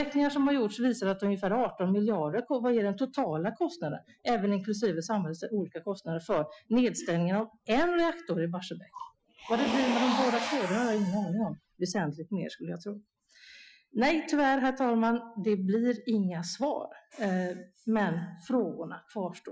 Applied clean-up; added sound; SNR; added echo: classical method Wiener filter.